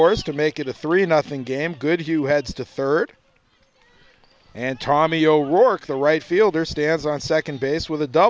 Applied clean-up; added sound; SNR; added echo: none; none; none; none.